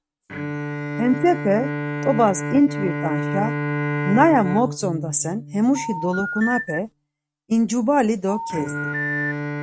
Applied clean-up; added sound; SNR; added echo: neural mask model RNNoise.